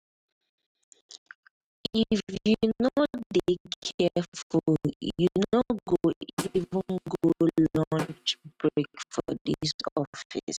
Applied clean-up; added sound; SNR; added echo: neural mask model RNNoise.